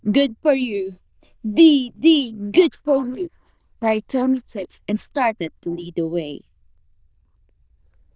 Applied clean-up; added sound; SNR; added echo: neural diffusion model UNIVERSE++.